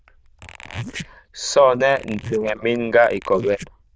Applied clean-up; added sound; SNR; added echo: neural diffusion model UNIVERSE++.